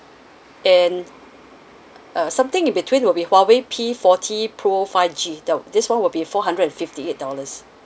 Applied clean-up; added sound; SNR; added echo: none; none; none; none.